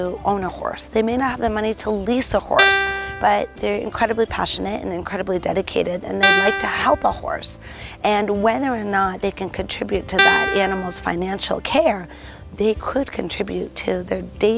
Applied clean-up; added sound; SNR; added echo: none; Guitar; -3 dB; none.